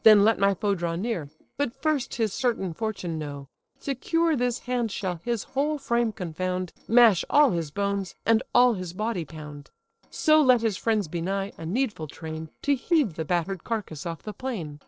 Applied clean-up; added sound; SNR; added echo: neural separator model SepFormer DNS4.